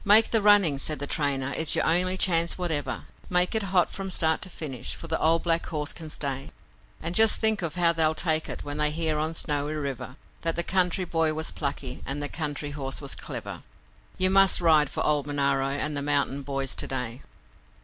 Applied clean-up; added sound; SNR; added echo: none; none; none; none.